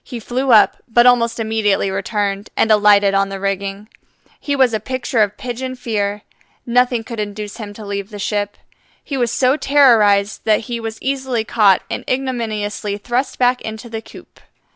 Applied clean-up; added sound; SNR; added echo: none; none; none; none.